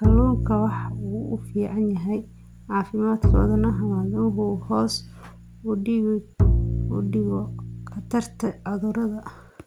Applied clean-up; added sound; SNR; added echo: none; Bowed string instrument; 1 dB; none.